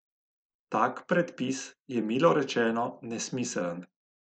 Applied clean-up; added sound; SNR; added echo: neural mask model Resemble Enhance denoiser.